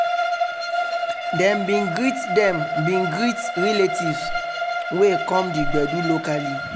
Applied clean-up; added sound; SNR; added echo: none; Bowed string instrument; 2 dB; none.